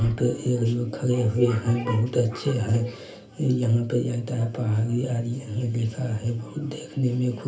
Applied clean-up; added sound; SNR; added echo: none; Gunshot, gunfire; 19 dB; reverberation time 0.3 s.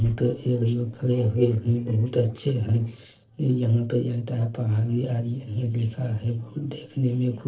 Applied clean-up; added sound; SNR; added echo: neural separator model SepFormer DNS4.